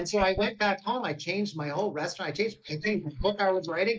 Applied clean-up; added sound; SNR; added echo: neural mask model Resemble Enhance denoiser.